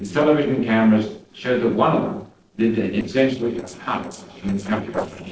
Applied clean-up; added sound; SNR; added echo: neural separator model SepFormer DNS4.